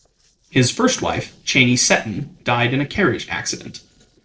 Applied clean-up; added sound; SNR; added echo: neural separator model SepFormer DNS4.